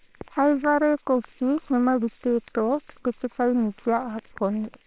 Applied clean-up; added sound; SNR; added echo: neural separator model SepFormer WHAMR!.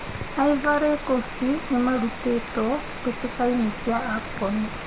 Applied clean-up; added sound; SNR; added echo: none; Rain; 9 dB; reverberation time 1.1 s.